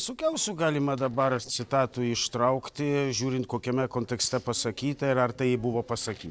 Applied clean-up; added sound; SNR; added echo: neural separator model SepFormer DNS4.